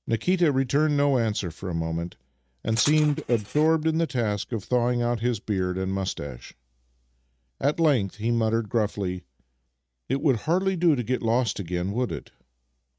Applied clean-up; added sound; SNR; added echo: neural mask model RNNoise.